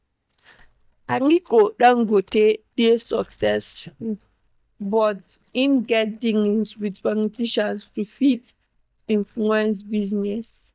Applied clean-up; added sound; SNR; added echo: neural mask model DeepFilterNet 3.